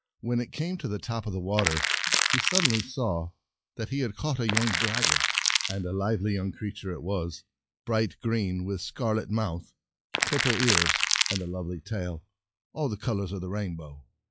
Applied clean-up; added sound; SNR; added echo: classical method log-MMSE.